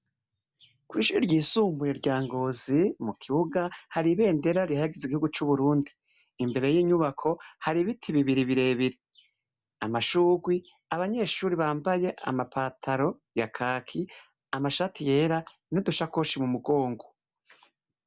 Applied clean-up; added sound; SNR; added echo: none; none; none; none.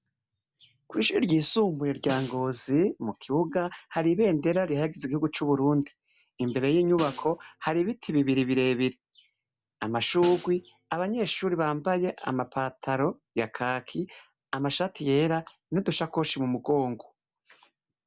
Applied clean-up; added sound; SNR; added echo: none; Snare drum; 16 dB; none.